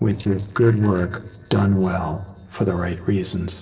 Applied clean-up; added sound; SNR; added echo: neural separator model SepFormer DNS4.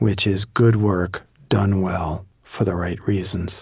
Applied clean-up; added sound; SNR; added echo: none; none; none; none.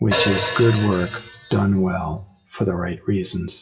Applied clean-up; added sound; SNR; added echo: classical method WPE with log-MMSE.